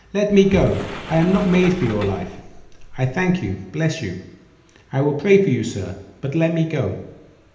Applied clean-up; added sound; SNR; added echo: none; Sliding door; 11 dB; reverberation time 0.9 s.